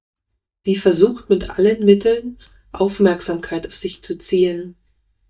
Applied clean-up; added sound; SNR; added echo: neural mask model DeepFilterNet 3.